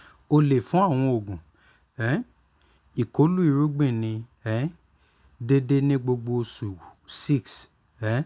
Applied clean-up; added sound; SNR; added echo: none; none; none; none.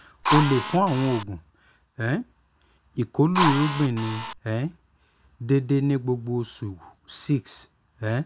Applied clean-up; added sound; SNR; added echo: none; Drill; 2 dB; none.